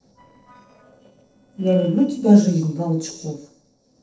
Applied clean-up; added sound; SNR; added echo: neural separator model SepFormer DNS4.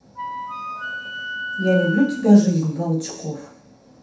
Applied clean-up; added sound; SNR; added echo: none; Wind instrument, woodwind instrument; 9 dB; reverberation time 0.7 s.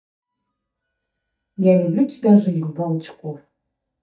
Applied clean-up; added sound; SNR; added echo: neural mask model DeepFilterNet 3.